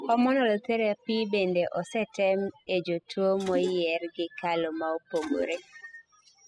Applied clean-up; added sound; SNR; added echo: classical method spectral subtraction.